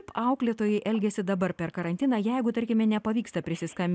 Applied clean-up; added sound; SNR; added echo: none; none; none; none.